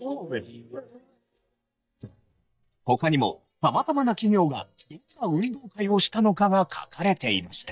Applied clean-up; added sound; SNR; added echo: neural mask model DeepFilterNet 3.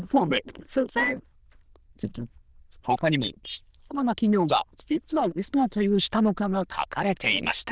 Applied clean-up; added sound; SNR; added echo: neural diffusion model UNIVERSE++.